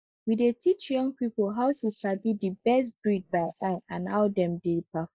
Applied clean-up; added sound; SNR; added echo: neural mask model Resemble Enhance denoiser.